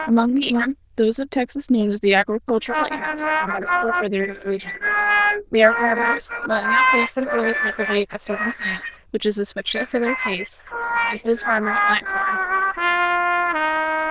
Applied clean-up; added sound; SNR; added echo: neural diffusion model UNIVERSE++.